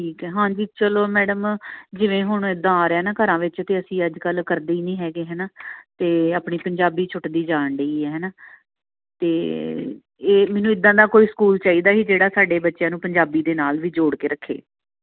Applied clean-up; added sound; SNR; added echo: none; none; none; none.